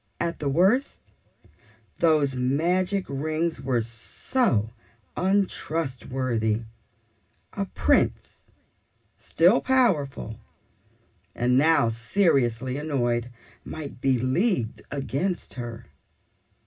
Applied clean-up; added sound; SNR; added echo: none; none; none; reverberation time 0.4 s.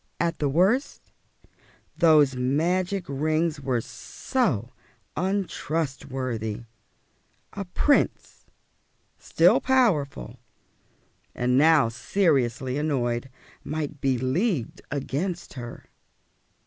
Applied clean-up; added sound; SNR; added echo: none; none; none; none.